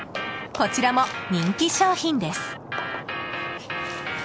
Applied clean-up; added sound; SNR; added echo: none; Stream; 14 dB; none.